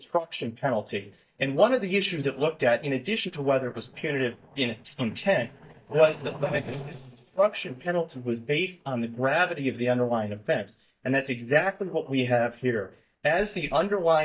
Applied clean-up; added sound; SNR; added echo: neural mask model DeepFilterNet 3.